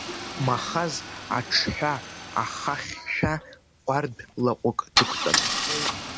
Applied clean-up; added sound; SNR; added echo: none; Idling / Engine starting / Car; 3 dB; none.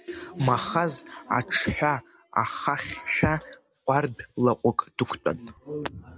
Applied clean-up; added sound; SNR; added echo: none; none; none; none.